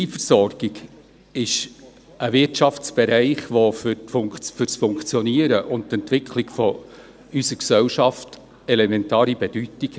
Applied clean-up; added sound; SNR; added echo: none; none; none; none.